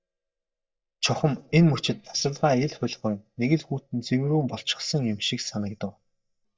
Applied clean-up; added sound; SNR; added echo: neural mask model DeepFilterNet 3.